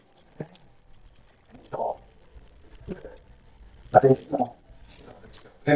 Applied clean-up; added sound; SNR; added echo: neural mask model DeepFilterNet 3.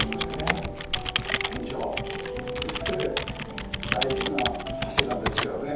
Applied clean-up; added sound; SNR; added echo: none; Computer keyboard; -2 dB; reverberation time 0.6 s.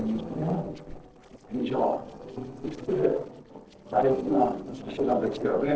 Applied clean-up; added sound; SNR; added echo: neural separator model SepFormer DNS4.